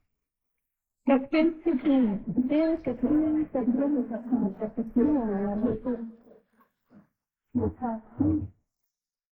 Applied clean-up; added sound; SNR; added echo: neural mask model Resemble Enhance denoiser.